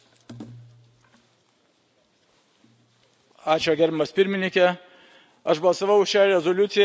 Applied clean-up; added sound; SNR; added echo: none; none; none; none.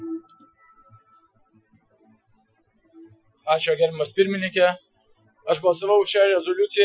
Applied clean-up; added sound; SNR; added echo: classical method Wiener filter.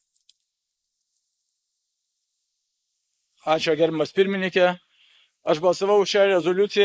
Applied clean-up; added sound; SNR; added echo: neural mask model Resemble Enhance denoiser.